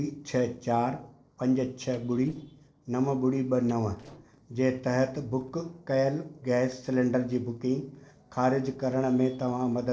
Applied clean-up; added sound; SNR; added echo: neural separator model SepFormer DNS4.